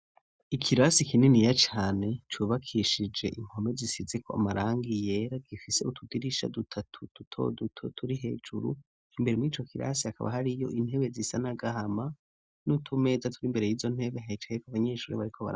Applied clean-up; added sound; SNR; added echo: none; none; none; none.